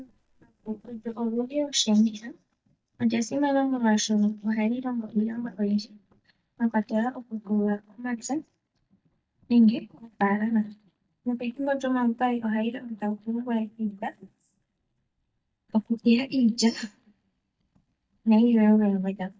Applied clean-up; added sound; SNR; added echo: neural mask model DeepFilterNet 3.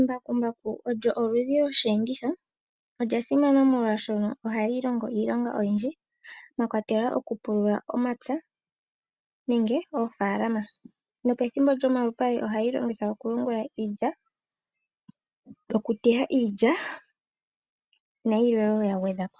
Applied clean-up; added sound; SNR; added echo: none; none; none; none.